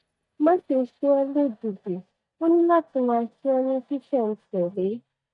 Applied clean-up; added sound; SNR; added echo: neural mask model DeepFilterNet 3.